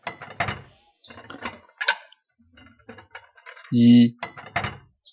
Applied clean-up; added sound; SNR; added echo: classical method Wiener filter.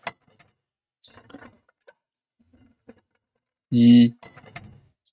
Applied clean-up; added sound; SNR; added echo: neural mask model RNNoise.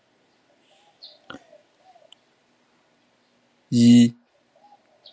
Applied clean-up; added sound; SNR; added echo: none; none; none; none.